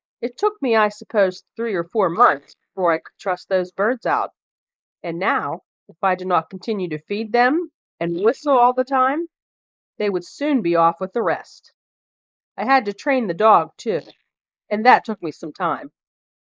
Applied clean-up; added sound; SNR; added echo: neural mask model Resemble Enhance denoiser.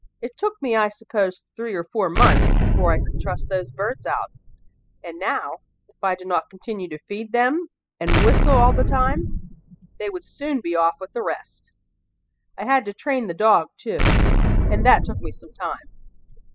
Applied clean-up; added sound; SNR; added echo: classical method spectral subtraction.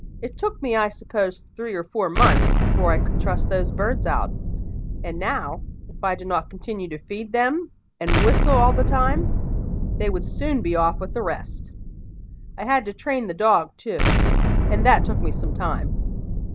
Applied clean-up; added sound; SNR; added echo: none; Explosion; -2 dB; none.